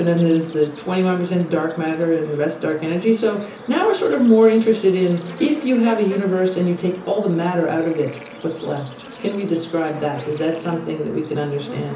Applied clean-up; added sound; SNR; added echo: none; Bird / Insect; 15 dB; reverberation time 0.7 s.